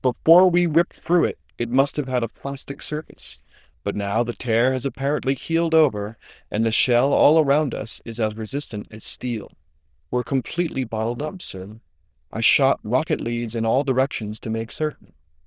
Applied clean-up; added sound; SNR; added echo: neural diffusion model UNIVERSE++.